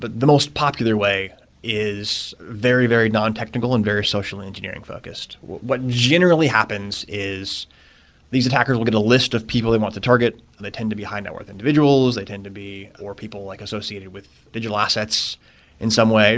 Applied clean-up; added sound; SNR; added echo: none; none; none; none.